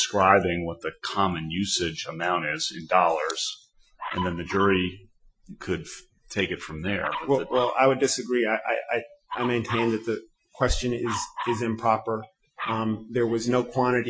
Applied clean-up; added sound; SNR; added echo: classical method Wiener filter.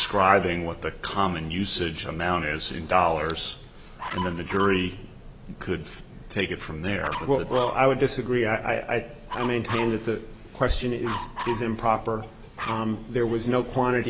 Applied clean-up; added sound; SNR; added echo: none; Dog; 14 dB; none.